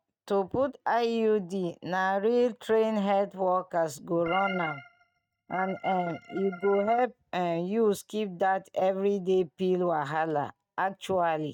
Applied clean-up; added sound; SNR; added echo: neural mask model RNNoise.